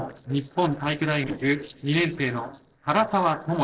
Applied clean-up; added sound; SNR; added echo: neural separator model SepFormer DNS4.